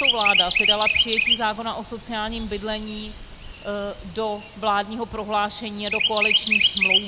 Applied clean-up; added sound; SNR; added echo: none; Chirp, tweet; -3 dB; none.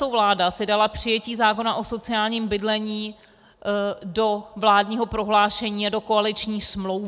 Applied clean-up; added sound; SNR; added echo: none; none; none; none.